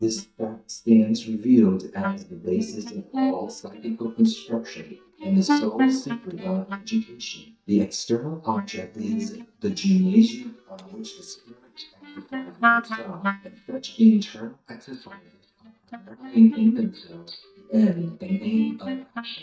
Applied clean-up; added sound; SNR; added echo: neural mask model DeepFilterNet 3.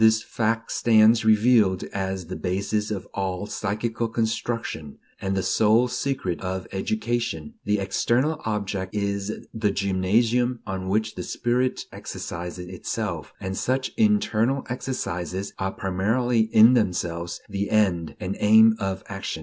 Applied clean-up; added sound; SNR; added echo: none; none; none; none.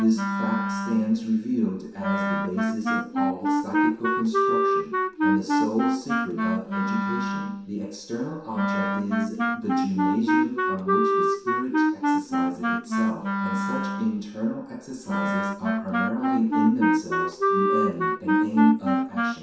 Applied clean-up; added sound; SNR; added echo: none; Wind instrument, woodwind instrument; -3 dB; reverberation time 0.7 s.